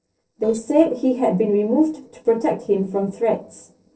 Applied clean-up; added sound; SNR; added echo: neural separator model SepFormer DNS4.